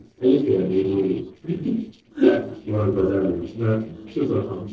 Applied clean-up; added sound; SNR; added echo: neural separator model SepFormer DNS4.